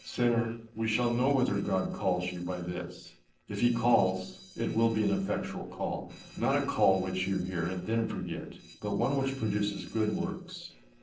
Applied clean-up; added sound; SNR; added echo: neural separator model SepFormer DNS4.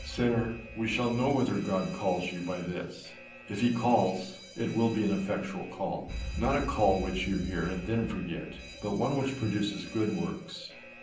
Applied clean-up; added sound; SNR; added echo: none; Alarm; 12 dB; reverberation time 0.6 s.